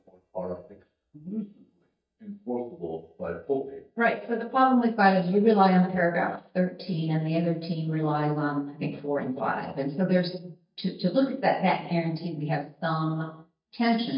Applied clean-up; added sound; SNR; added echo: neural mask model DeepFilterNet 3.